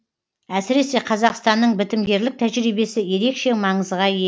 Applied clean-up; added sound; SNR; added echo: none; none; none; none.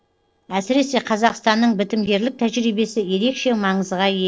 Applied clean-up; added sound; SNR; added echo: neural separator model SepFormer DNS4.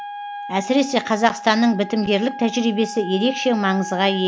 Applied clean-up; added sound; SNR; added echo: none; Wind instrument, woodwind instrument; 12 dB; none.